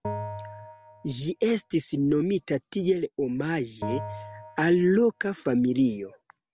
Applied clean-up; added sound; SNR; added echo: none; Bell; 13 dB; none.